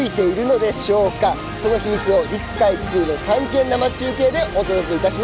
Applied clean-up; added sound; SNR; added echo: none; none; none; none.